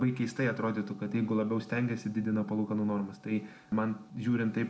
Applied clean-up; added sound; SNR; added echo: none; none; none; none.